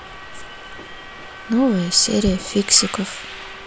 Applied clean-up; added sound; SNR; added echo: none; Subway, metro, underground; 14 dB; none.